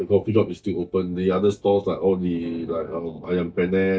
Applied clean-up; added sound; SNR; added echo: neural mask model DeepFilterNet 3.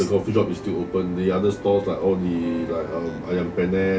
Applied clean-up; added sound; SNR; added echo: none; Wind instrument, woodwind instrument; 18 dB; none.